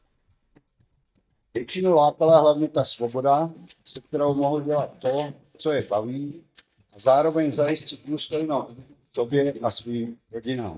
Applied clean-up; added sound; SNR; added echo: neural mask model DeepFilterNet 3.